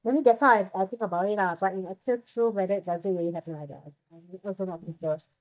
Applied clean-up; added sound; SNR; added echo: neural mask model DeepFilterNet 3.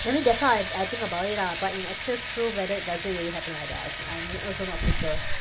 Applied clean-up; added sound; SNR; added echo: none; Keys jangling + Engine / Drill; 3 dB; none.